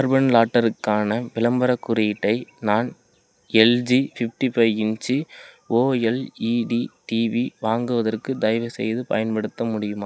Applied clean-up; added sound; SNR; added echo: none; none; none; none.